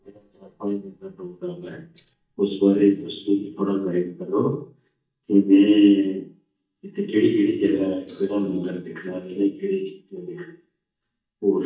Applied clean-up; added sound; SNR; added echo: neural mask model DeepFilterNet 3.